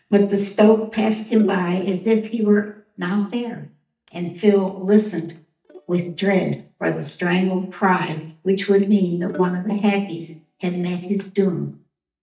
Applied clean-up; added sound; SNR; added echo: neural mask model DeepFilterNet 3.